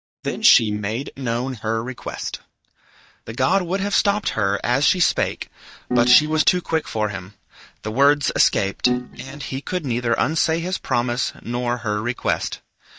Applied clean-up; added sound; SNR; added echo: neural mask model DeepFilterNet 3.